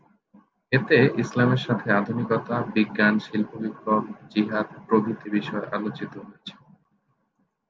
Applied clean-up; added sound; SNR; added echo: none; none; none; none.